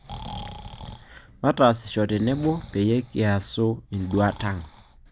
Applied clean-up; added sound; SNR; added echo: none; Breathing; 16 dB; none.